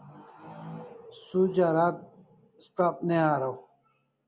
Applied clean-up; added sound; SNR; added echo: none; none; none; none.